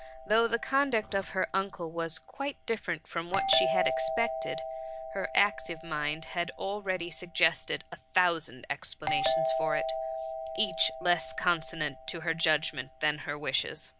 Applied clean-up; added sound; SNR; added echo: none; Doorbell; 5 dB; none.